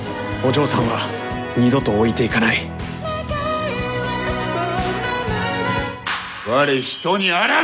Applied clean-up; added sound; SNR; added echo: none; none; none; none.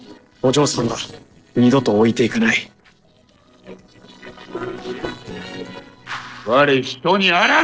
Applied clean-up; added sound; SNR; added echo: neural separator model SepFormer DNS4.